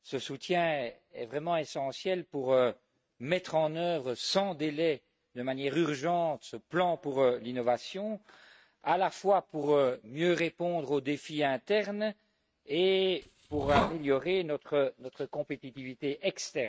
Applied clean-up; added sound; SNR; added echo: neural mask model RNNoise.